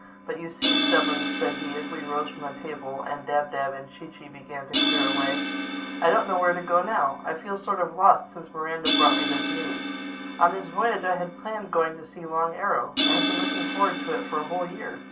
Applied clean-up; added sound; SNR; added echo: none; Crash cymbal; 0 dB; reverberation time 0.2 s.